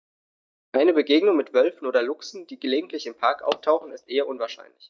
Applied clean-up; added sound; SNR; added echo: neural mask model DeepFilterNet 3.